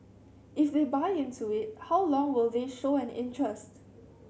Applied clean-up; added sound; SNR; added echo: none; none; none; none.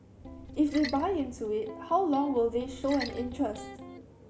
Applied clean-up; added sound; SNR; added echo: none; Electric guitar + Splash, splatter; 13 dB; none.